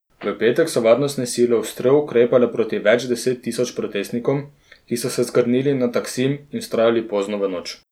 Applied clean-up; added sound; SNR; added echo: none; none; none; none.